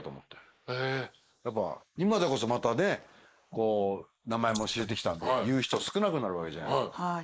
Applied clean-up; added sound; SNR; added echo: neural mask model Resemble Enhance denoiser.